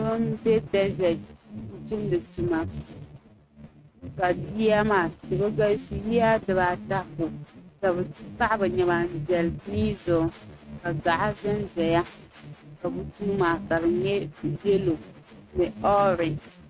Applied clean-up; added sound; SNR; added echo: neural mask model RNNoise.